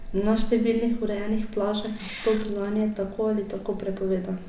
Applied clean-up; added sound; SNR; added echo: none; Meow / Purr; 8 dB; none.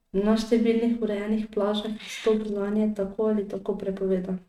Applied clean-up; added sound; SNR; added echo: neural mask model RNNoise.